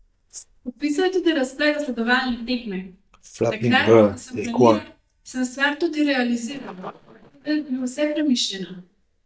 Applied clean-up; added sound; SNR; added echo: neural mask model DeepFilterNet 3.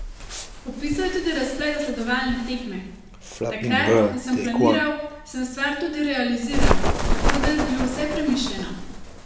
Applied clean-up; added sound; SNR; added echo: none; Bird; -1 dB; reverberation time 0.8 s.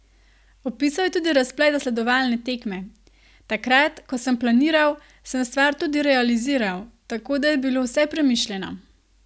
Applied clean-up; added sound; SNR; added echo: none; none; none; none.